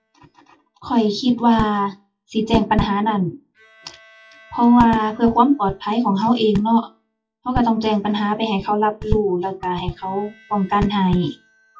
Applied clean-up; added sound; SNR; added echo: classical method WPE with log-MMSE.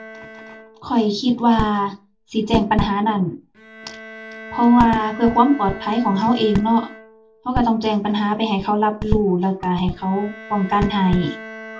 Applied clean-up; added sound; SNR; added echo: none; Bowed string instrument; 19 dB; reverberation time 0.2 s.